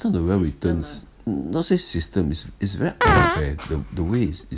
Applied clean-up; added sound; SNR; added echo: none; Fart; 0 dB; none.